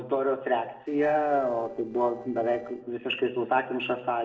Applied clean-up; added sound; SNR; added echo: neural separator model SepFormer DNS4.